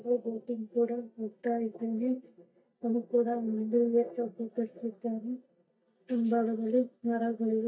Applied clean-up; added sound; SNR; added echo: neural mask model DeepFilterNet 3.